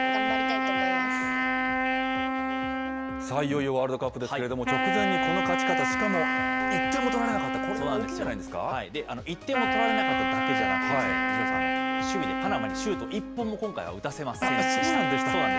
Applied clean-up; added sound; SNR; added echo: none; Wind instrument, woodwind instrument; -4 dB; none.